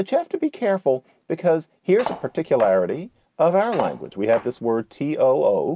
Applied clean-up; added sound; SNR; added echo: none; Cutlery, silverware; 14 dB; none.